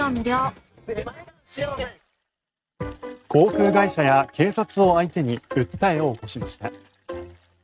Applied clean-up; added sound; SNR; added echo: neural mask model RNNoise.